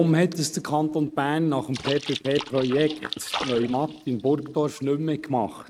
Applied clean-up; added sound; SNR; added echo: neural mask model RNNoise.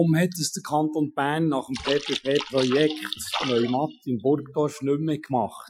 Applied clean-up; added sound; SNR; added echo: classical method Wiener filter.